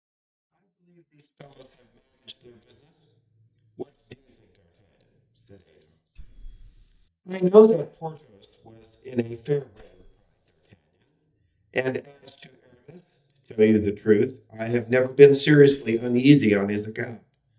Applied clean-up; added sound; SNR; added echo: neural mask model DeepFilterNet 3.